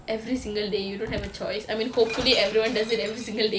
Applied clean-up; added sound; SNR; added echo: none; Shatter; 14 dB; none.